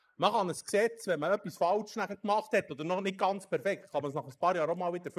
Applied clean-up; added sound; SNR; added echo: neural mask model Resemble Enhance denoiser.